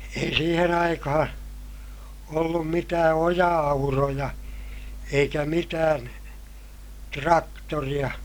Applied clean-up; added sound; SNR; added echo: none; none; none; none.